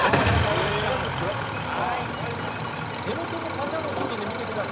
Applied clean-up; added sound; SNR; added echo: none; Idling / Engine starting; -4 dB; none.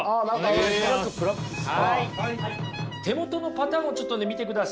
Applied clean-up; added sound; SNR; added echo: none; none; none; none.